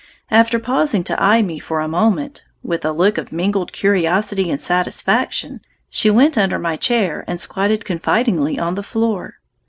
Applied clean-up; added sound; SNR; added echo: none; none; none; none.